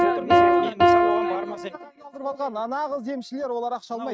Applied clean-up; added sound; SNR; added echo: neural mask model RNNoise.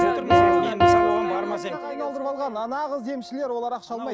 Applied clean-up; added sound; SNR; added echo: none; Piano; -5 dB; none.